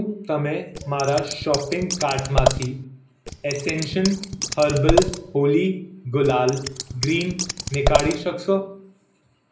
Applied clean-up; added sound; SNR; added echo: none; Scissors; 2 dB; reverberation time 0.5 s.